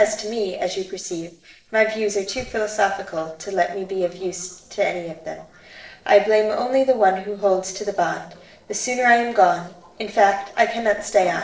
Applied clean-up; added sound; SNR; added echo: neural separator model SepFormer DNS4.